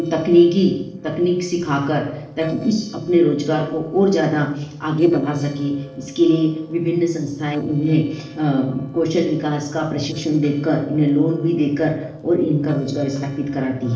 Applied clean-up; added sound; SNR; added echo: neural separator model SepFormer DNS4.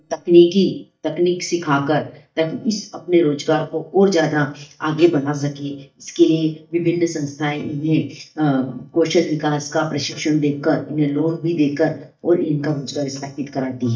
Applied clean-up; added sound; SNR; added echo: neural mask model DeepFilterNet 3.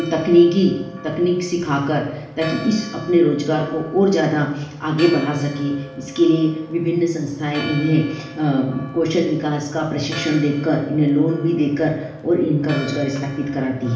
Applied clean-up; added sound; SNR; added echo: none; Church bell; 18 dB; reverberation time 0.9 s.